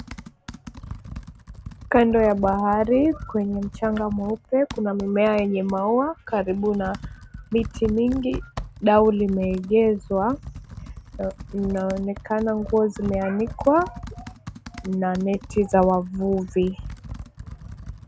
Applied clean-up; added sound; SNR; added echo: none; Computer keyboard; 14 dB; none.